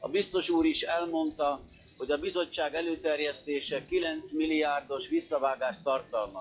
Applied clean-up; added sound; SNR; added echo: classical method log-MMSE.